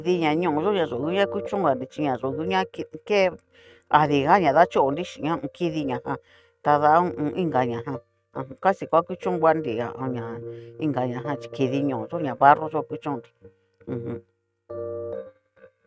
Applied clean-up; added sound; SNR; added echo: neural mask model RNNoise.